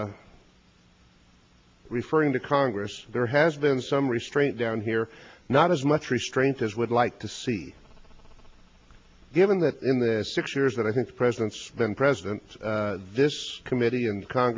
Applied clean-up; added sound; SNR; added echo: none; none; none; none.